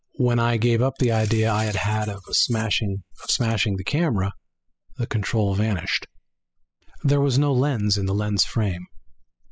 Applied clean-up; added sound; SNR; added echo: classical method spectral subtraction.